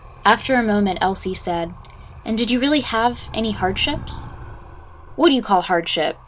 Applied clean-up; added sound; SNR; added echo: none; Animal; 15 dB; none.